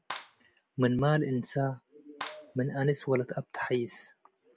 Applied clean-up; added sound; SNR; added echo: none; Clapping; 16 dB; none.